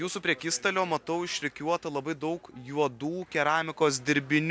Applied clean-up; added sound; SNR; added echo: none; none; none; none.